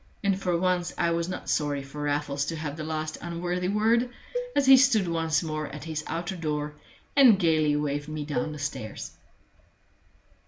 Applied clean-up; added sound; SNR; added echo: none; Cowbell; 12 dB; none.